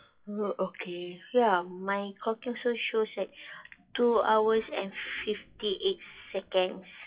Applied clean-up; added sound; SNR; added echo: classical method WPE with log-MMSE.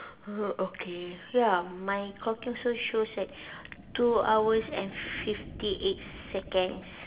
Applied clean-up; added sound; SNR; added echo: none; Fire; 18 dB; reverberation time 0.7 s.